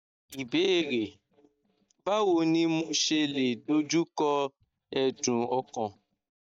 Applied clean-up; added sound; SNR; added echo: neural mask model DeepFilterNet 3.